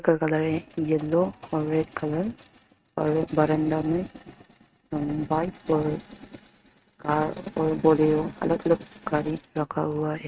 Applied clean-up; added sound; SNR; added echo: neural mask model RNNoise.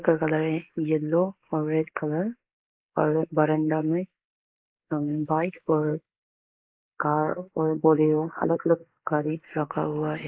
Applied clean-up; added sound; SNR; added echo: neural mask model Resemble Enhance denoiser.